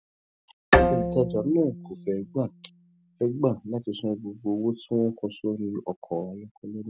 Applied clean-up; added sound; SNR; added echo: none; Bowed string instrument; -2 dB; none.